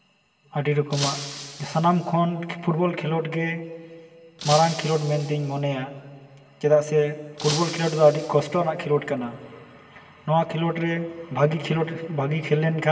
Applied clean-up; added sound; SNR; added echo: none; Shatter; 12 dB; reverberation time 1.8 s.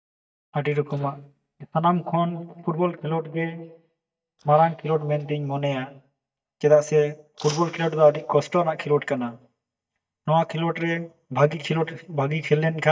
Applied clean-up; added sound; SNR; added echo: neural mask model DeepFilterNet 3.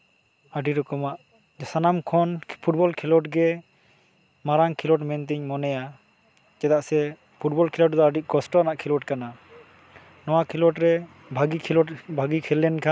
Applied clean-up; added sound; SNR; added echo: none; none; none; none.